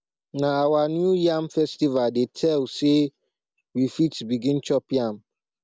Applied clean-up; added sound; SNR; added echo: none; none; none; none.